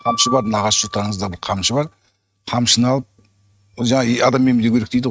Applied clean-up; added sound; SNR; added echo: neural mask model RNNoise.